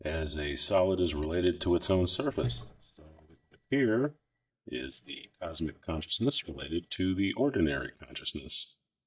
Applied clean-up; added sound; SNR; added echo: neural mask model DeepFilterNet 3.